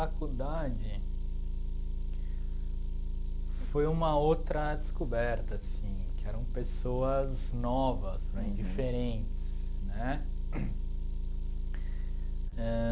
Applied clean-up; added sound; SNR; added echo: none; Motor vehicle (road) / Engine; -4 dB; none.